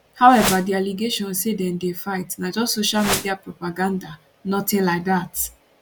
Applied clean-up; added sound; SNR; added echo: none; Whoosh, swoosh, swish; 4 dB; none.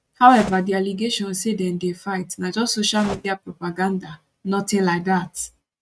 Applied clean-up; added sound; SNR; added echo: neural mask model RNNoise.